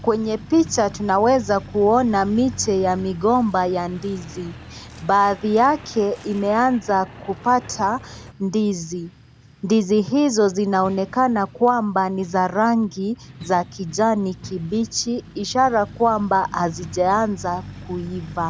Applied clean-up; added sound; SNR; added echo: none; Truck; 18 dB; none.